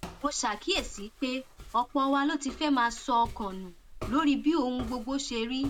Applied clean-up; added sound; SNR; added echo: none; Walk, footsteps; 15 dB; none.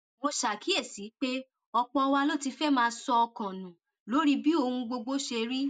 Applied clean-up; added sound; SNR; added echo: none; none; none; none.